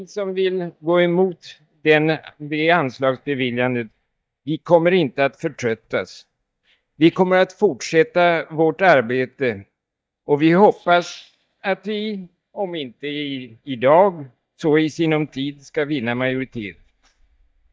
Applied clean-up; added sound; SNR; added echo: neural mask model DeepFilterNet 3.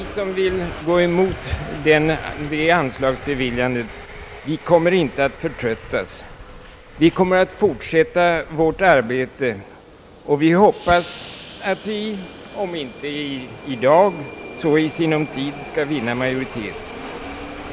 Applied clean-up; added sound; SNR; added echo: none; Subway, metro, underground; 15 dB; none.